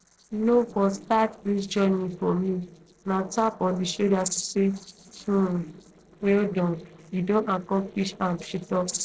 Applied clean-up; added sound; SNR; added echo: neural separator model SepFormer DNS4.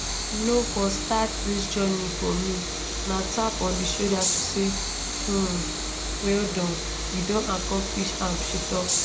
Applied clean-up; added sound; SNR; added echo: none; Train; 1 dB; reverberation time 0.5 s.